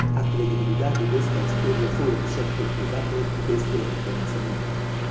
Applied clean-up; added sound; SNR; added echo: none; Microwave oven; -5 dB; reverberation time 1.6 s.